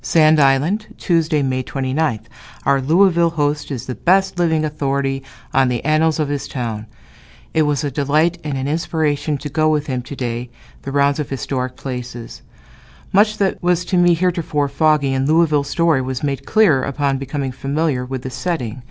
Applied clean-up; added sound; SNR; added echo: none; none; none; none.